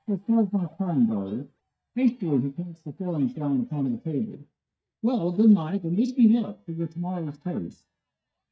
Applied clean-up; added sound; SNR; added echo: neural mask model DeepFilterNet 3.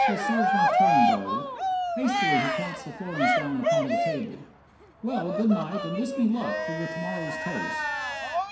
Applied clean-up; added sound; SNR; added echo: none; Cheering; -3 dB; reverberation time 0.7 s.